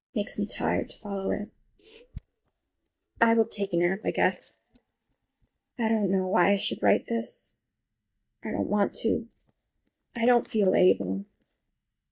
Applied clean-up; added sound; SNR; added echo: neural mask model DeepFilterNet 3.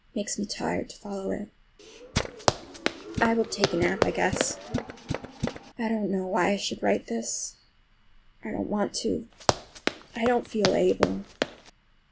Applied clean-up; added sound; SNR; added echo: none; Tools + Run; 1 dB; none.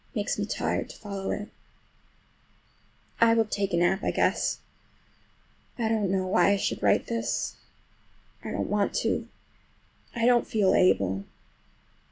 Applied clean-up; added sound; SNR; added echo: none; none; none; none.